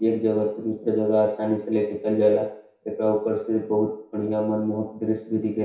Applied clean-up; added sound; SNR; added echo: none; none; none; reverberation time 0.6 s.